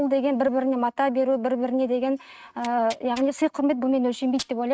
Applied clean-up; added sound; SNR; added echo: neural mask model RNNoise.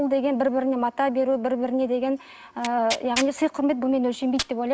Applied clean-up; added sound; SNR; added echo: none; Tearing; 11 dB; none.